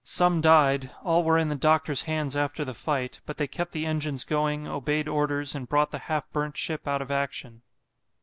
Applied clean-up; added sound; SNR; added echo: none; none; none; none.